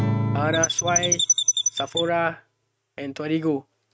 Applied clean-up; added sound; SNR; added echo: neural mask model RNNoise.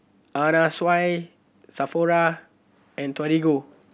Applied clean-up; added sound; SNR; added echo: none; none; none; none.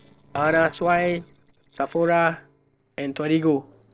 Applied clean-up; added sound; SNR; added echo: neural separator model SepFormer DNS4.